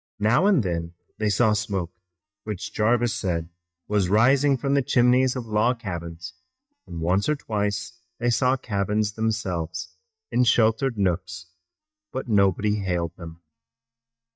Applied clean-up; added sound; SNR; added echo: neural mask model DeepFilterNet 3.